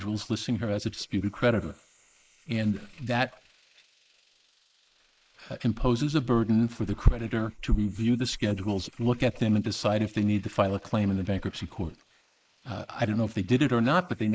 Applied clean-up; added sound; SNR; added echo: neural mask model Resemble Enhance denoiser.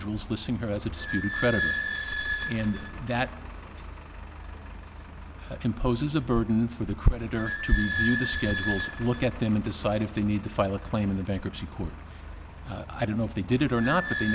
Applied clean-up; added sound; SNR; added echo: none; Squeak / Idling; 6 dB; none.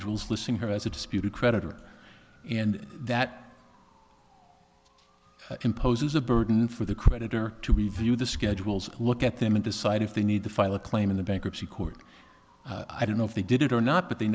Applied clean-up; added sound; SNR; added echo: none; none; none; none.